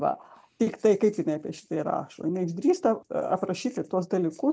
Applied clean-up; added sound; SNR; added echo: none; none; none; none.